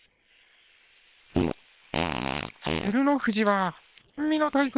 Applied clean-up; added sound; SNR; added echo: neural separator model SepFormer WHAM!.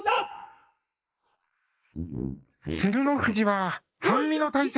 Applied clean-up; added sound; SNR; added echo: neural mask model Resemble Enhance denoiser.